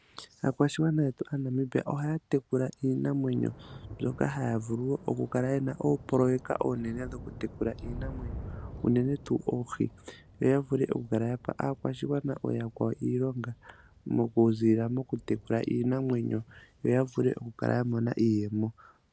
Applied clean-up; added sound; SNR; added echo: none; Thunder / Rain; 18 dB; none.